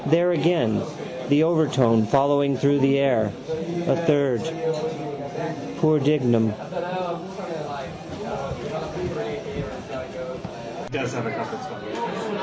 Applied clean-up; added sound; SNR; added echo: none; none; none; none.